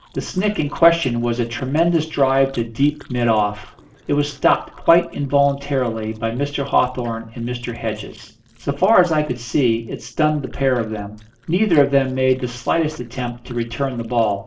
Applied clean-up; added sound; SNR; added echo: neural separator model SepFormer DNS4.